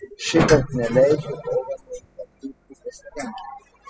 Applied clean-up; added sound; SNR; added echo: classical method spectral subtraction.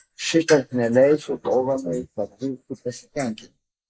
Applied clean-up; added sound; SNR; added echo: neural mask model Resemble Enhance denoiser.